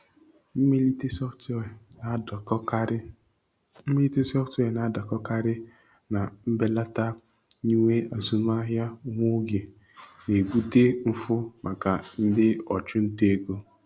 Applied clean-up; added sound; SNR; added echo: none; none; none; none.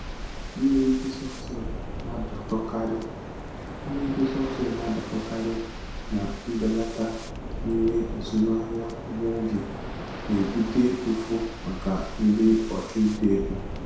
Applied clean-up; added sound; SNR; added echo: none; Waves, surf; 8 dB; reverberation time 0.7 s.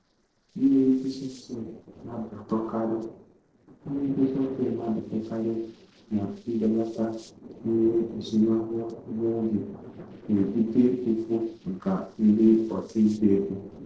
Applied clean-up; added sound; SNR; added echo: neural separator model SepFormer DNS4.